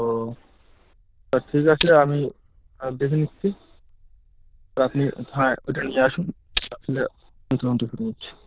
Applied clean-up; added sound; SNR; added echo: neural diffusion model UNIVERSE++.